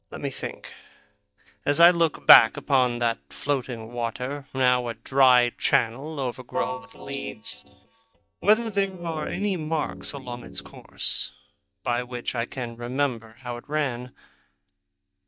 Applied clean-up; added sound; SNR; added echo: neural mask model DeepFilterNet 3.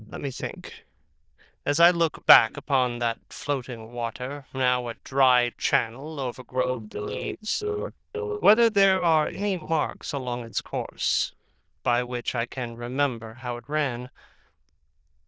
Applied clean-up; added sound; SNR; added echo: neural diffusion model UNIVERSE++.